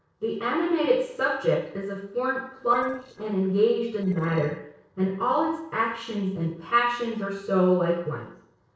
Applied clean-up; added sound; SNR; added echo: neural separator model SepFormer DNS4.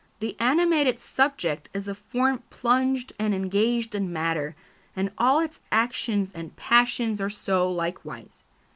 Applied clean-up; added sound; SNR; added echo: none; none; none; none.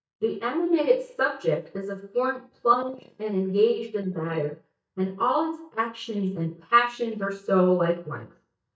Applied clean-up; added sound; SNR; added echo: neural mask model DeepFilterNet 3.